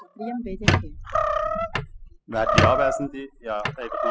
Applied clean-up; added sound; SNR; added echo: classical method spectral subtraction.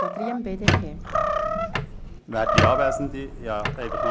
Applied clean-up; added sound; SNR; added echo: none; Squeak + Animal; -5 dB; none.